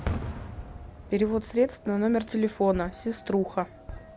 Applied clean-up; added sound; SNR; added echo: none; Fireworks; 11 dB; none.